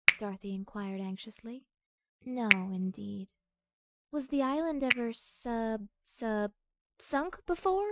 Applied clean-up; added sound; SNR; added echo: neural mask model RNNoise.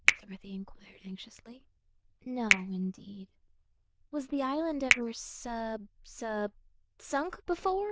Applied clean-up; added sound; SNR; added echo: neural diffusion model UNIVERSE++.